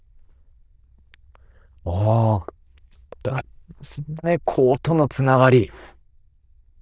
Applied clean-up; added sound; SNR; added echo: neural diffusion model UNIVERSE++.